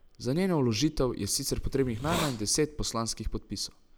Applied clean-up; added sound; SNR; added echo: none; Hiss; 8 dB; none.